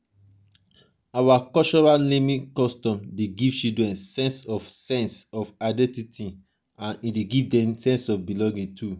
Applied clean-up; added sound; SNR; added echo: none; none; none; none.